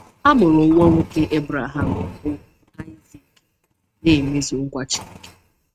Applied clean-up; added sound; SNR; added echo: neural mask model RNNoise.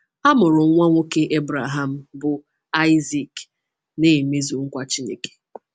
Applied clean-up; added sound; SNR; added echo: none; none; none; none.